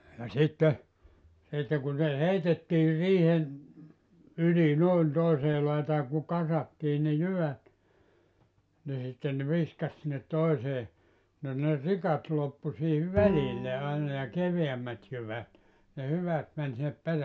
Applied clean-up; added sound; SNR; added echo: none; Bowed string instrument; 9 dB; none.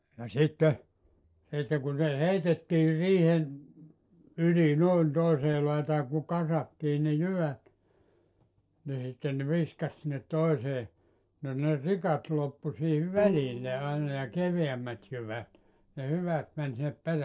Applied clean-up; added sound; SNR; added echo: neural separator model SepFormer DNS4.